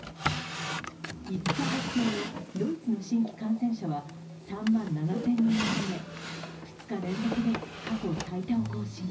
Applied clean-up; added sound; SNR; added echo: none; Drawer open or close; 6 dB; reverberation time 0.4 s.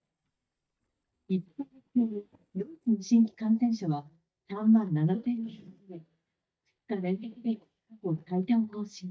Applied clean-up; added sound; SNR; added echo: neural mask model DeepFilterNet 3.